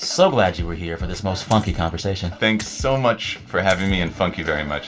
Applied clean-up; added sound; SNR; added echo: none; Coin (dropping); 19 dB; reverberation time 0.2 s.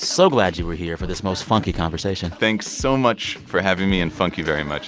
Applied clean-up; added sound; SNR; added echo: none; none; none; none.